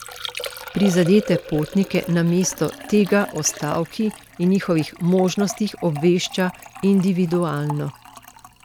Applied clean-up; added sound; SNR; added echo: none; Liquid; 14 dB; none.